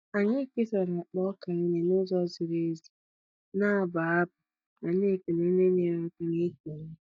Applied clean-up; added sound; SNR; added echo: neural mask model DeepFilterNet 3.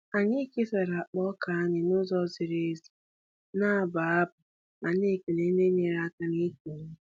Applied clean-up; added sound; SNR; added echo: none; none; none; none.